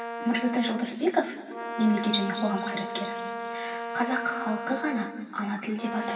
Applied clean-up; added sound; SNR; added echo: none; Brass instrument; 7 dB; reverberation time 2.4 s.